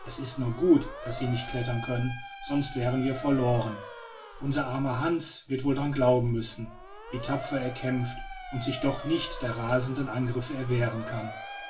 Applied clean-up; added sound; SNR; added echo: none; Motor vehicle (road) / Siren; 14 dB; reverberation time 0.2 s.